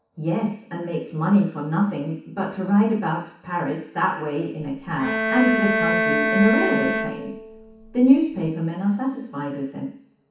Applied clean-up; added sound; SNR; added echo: none; Bowed string instrument; 1 dB; reverberation time 0.7 s.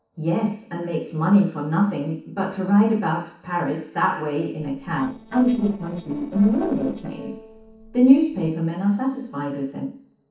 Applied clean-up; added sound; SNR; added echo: neural separator model SepFormer DNS4.